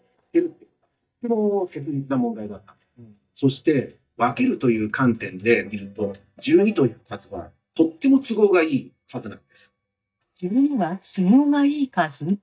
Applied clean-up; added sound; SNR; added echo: neural mask model DeepFilterNet 3.